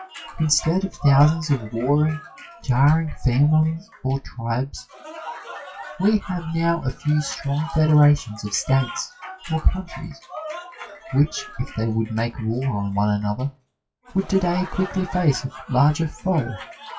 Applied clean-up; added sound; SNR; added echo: classical method WPE with log-MMSE.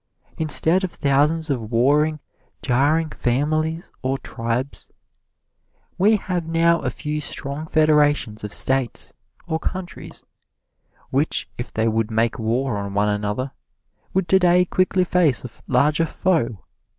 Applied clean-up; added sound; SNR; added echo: none; none; none; none.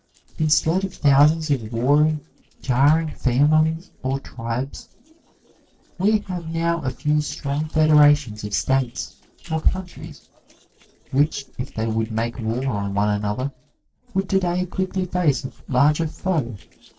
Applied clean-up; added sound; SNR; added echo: neural separator model SepFormer DNS4.